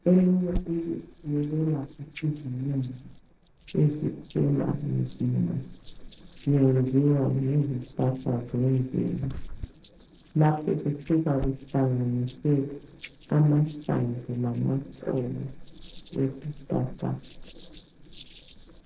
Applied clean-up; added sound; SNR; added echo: neural separator model SepFormer DNS4.